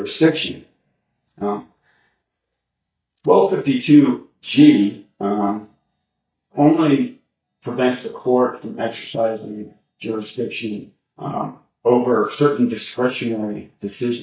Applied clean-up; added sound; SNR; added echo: neural mask model DeepFilterNet 3.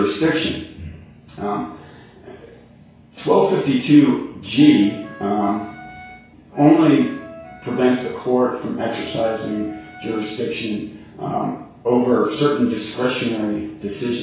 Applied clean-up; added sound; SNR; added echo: none; Wind instrument, woodwind instrument; 19 dB; reverberation time 0.6 s.